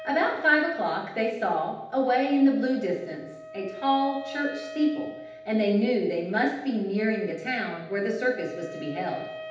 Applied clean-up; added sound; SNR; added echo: none; Wind instrument, woodwind instrument; 16 dB; reverberation time 0.8 s.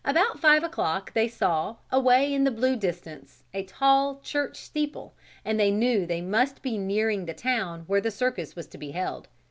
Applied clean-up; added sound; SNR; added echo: none; none; none; none.